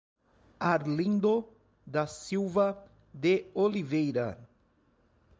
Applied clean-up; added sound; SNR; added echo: none; none; none; none.